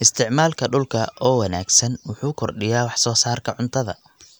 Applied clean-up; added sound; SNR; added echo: none; none; none; none.